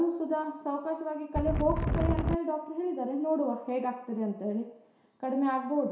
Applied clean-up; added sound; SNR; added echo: none; Wind; -2 dB; reverberation time 0.7 s.